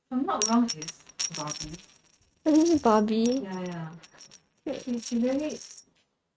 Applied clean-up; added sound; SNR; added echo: neural mask model RNNoise.